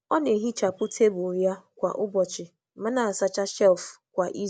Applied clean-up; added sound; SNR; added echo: none; none; none; none.